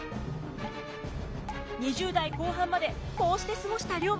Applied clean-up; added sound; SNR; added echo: none; Drip; 19 dB; none.